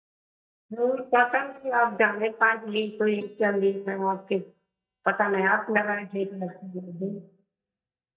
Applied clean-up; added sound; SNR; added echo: neural mask model DeepFilterNet 3.